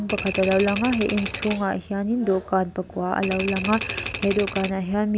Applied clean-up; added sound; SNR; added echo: none; Typewriter; 7 dB; none.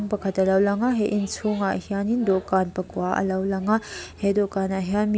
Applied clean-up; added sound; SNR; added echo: none; none; none; none.